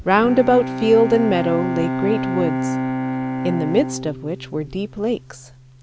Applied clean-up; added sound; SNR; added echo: none; Bowed string instrument; 5 dB; none.